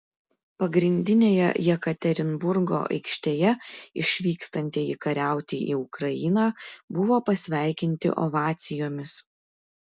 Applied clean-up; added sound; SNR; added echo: none; none; none; none.